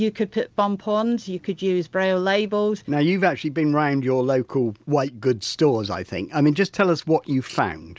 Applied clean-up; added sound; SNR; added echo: none; none; none; none.